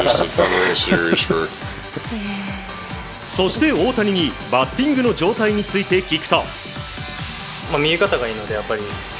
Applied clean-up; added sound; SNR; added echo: none; none; none; none.